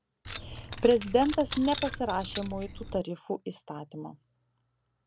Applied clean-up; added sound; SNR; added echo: none; Keys jangling; 2 dB; none.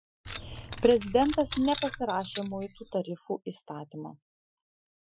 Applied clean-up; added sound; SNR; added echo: classical method Wiener filter.